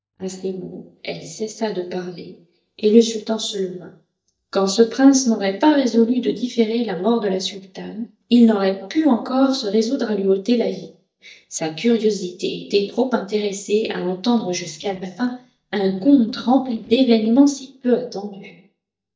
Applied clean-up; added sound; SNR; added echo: neural mask model DeepFilterNet 3.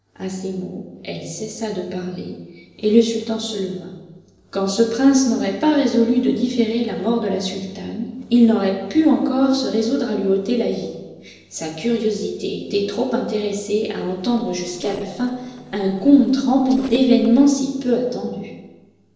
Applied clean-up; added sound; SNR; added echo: neural separator model SepFormer DNS4.